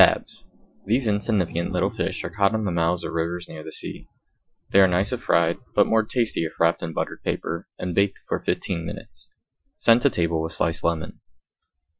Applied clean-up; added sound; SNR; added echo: classical method Wiener filter.